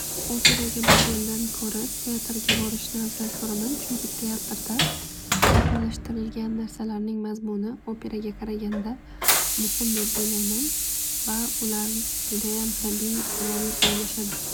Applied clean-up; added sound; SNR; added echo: none; Train; -4 dB; none.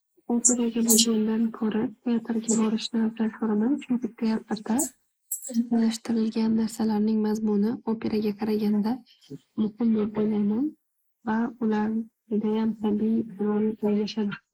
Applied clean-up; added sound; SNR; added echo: neural mask model Resemble Enhance denoiser.